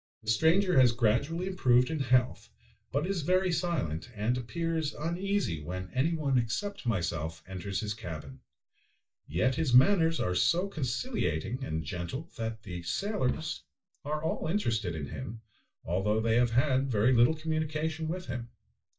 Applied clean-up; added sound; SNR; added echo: neural mask model DeepFilterNet 3.